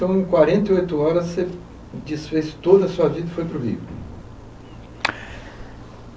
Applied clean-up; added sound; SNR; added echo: none; none; none; none.